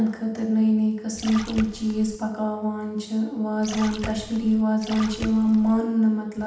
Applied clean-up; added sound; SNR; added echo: none; Splash, splatter; 13 dB; reverberation time 0.8 s.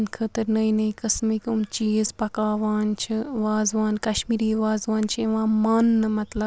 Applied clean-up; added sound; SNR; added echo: none; none; none; none.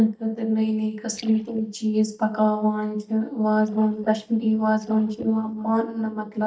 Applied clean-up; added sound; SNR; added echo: neural mask model DeepFilterNet 3.